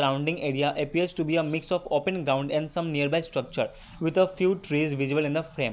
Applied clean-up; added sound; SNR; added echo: none; none; none; none.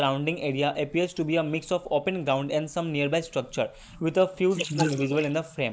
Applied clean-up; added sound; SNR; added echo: neural mask model Resemble Enhance denoiser.